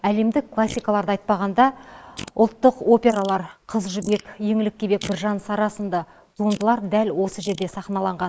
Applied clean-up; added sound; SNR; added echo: neural mask model Resemble Enhance denoiser.